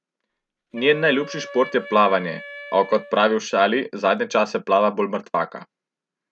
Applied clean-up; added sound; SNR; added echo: none; Wind instrument, woodwind instrument; 17 dB; none.